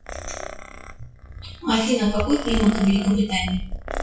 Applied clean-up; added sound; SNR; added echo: classical method WPE with log-MMSE.